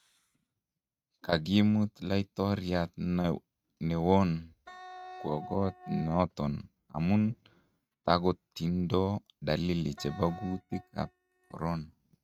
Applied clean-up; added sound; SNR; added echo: neural mask model RNNoise.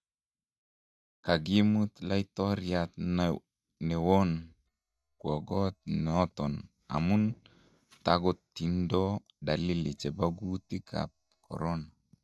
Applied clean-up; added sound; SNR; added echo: neural mask model DeepFilterNet 3.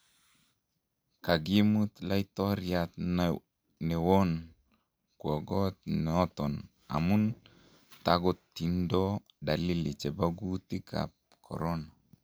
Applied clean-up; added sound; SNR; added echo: none; none; none; none.